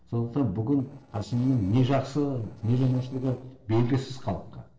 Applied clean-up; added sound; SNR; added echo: neural separator model SepFormer DNS4.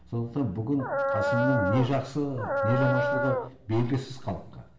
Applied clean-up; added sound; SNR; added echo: none; Dog; -1 dB; reverberation time 1.0 s.